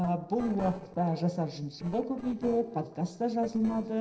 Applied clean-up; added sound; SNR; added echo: neural separator model SepFormer DNS4.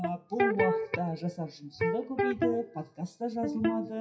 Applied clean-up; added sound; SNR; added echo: classical method WPE with log-MMSE.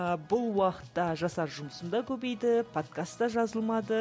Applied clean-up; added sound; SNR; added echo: none; none; none; none.